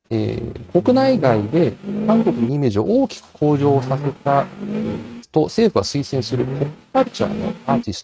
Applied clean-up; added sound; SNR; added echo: neural mask model RNNoise.